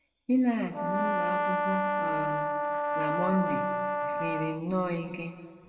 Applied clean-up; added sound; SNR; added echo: none; Brass instrument; -1 dB; reverberation time 1.5 s.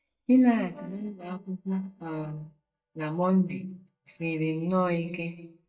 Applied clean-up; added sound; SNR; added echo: neural mask model DeepFilterNet 3.